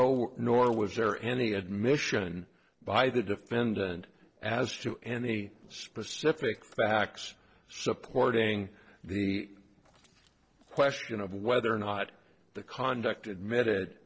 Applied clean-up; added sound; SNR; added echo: neural separator model SepFormer DNS4.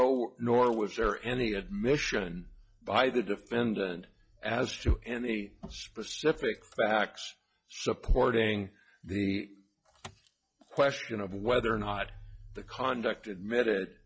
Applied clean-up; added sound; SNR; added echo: classical method log-MMSE.